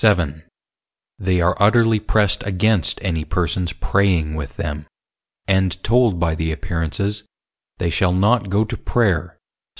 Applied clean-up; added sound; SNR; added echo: none; none; none; none.